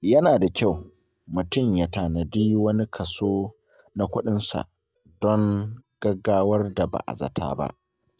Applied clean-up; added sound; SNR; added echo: neural mask model DeepFilterNet 3.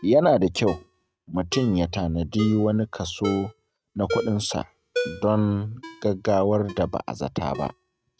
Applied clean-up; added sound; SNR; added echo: neural mask model RNNoise.